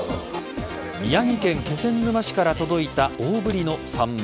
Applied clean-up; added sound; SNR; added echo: none; none; none; none.